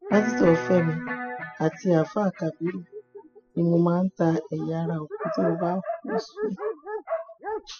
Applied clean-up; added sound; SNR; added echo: classical method spectral subtraction.